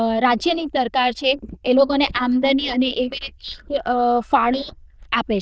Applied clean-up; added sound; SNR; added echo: neural diffusion model UNIVERSE++.